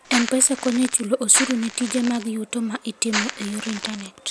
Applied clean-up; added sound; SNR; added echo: none; Crackle; 7 dB; none.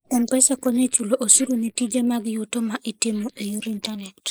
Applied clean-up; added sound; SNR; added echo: neural mask model Resemble Enhance denoiser.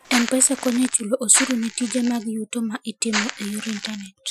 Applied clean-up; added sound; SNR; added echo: classical method Wiener filter.